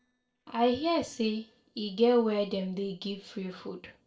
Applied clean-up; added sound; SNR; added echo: neural separator model SepFormer DNS4.